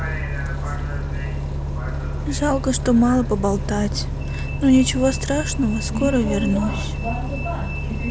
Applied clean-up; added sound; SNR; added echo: none; Bus; 2 dB; none.